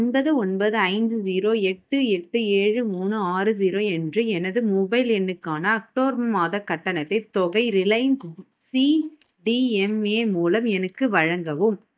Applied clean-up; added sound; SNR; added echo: neural mask model DeepFilterNet 3.